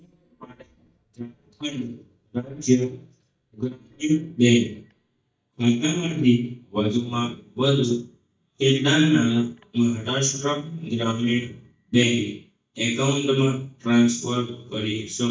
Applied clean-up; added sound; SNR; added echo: neural mask model DeepFilterNet 3.